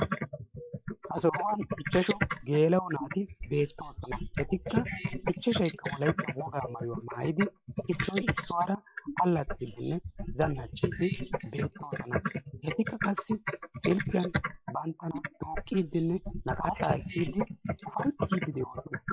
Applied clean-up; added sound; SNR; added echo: neural mask model Resemble Enhance denoiser.